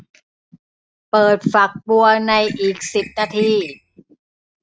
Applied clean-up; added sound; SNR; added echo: neural mask model RNNoise.